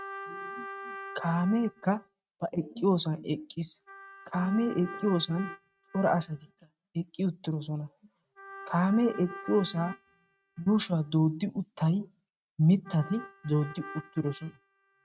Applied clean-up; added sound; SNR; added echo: neural mask model RNNoise.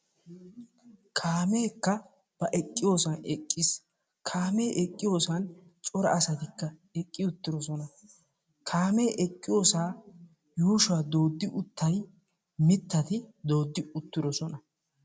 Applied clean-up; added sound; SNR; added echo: none; none; none; none.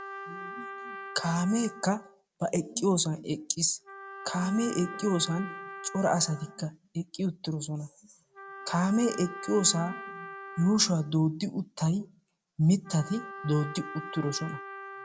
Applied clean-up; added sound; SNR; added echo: none; Trumpet; 13 dB; none.